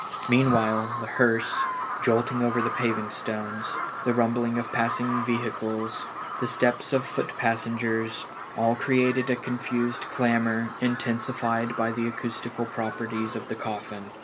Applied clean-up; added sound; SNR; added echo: none; Bird vocalization, bird call, bird song; 7 dB; none.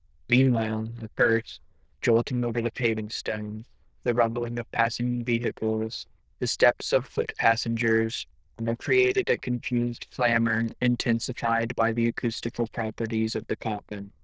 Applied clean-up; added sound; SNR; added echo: neural diffusion model UNIVERSE++.